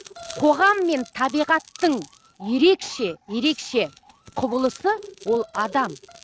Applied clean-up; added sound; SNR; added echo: neural mask model RNNoise.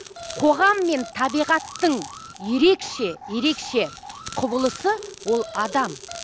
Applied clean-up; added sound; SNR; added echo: none; Alarm + Crackle; 14 dB; none.